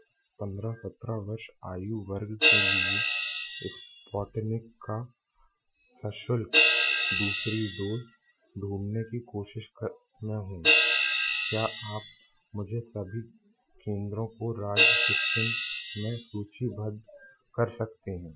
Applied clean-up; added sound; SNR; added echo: classical method Wiener filter.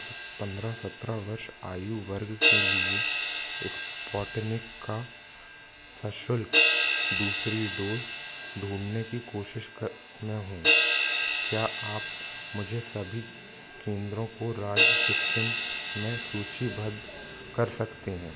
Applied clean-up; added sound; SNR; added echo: none; Crash cymbal; -4 dB; none.